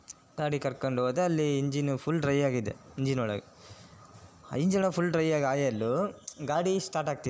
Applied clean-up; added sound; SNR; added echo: none; none; none; none.